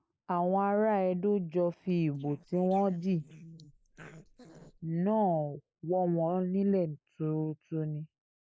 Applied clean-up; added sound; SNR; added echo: neural mask model Resemble Enhance denoiser.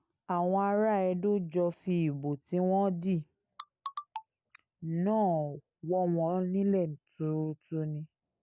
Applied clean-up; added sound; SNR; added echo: none; none; none; none.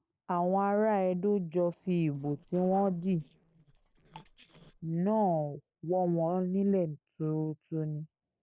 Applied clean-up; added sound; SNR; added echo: neural separator model SepFormer DNS4.